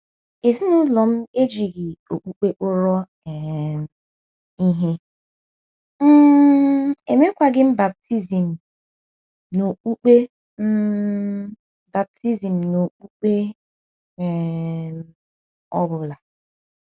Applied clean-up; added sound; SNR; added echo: none; none; none; none.